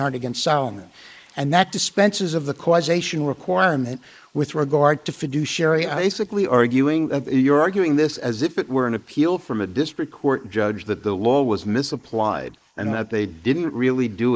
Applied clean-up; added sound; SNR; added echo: neural mask model Resemble Enhance denoiser.